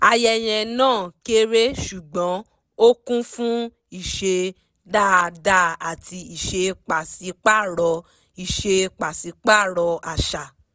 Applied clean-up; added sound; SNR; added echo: none; none; none; none.